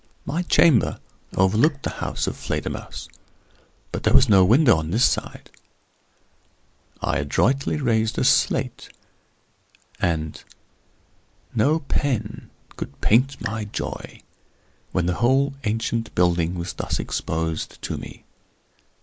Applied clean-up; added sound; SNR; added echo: neural mask model Resemble Enhance denoiser.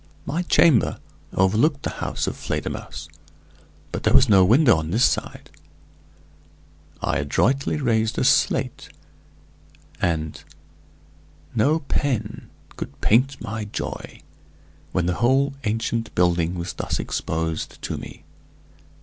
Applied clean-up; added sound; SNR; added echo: none; none; none; none.